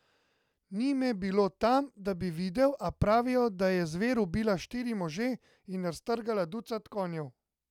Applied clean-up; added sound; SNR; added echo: none; none; none; none.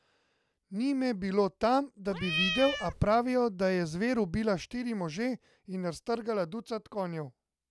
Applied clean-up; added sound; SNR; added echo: none; Cat; 3 dB; none.